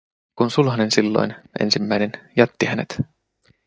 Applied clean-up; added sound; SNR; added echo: neural mask model DeepFilterNet 3.